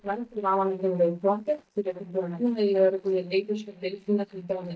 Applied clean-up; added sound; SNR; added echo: neural mask model DeepFilterNet 3.